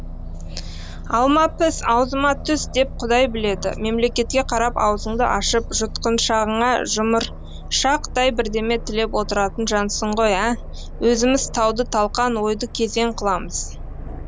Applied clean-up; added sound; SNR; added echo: none; Aircraft; 10 dB; none.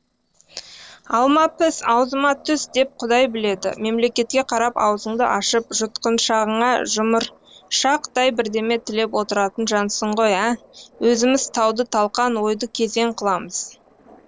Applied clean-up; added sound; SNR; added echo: neural separator model SepFormer DNS4.